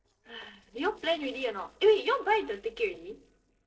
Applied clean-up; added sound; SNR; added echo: neural separator model SepFormer DNS4.